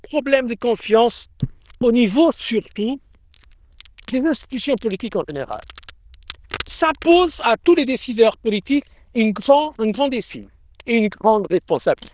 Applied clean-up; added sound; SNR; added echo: neural diffusion model UNIVERSE++.